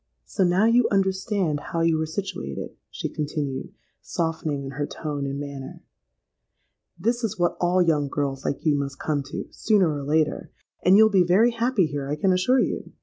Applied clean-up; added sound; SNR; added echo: none; none; none; none.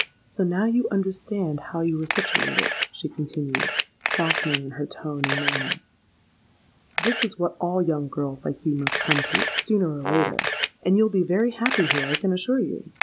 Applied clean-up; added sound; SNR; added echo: none; Brass instrument + Camera; 2 dB; none.